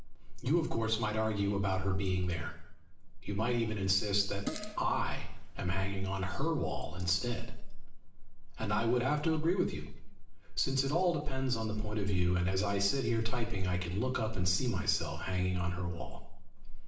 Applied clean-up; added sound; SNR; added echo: none; Fart; 14 dB; reverberation time 0.7 s.